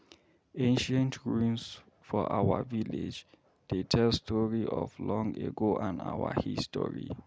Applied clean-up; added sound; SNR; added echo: none; none; none; none.